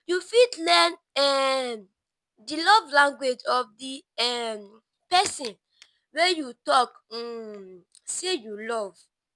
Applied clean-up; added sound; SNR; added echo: none; none; none; none.